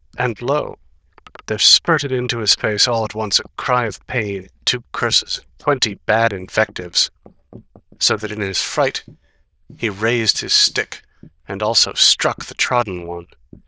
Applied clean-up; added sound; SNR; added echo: neural diffusion model UNIVERSE++.